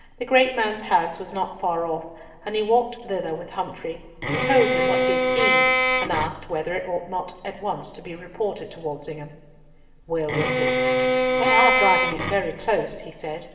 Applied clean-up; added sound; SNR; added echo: none; Bowed string instrument; -4 dB; reverberation time 2.5 s.